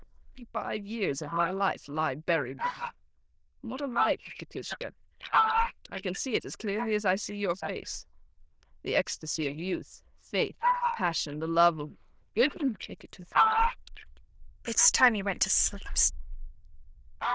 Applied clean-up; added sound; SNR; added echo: neural diffusion model UNIVERSE++.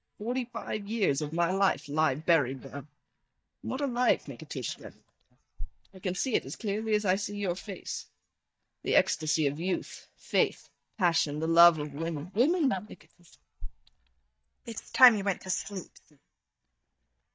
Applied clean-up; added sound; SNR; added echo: neural mask model DeepFilterNet 3.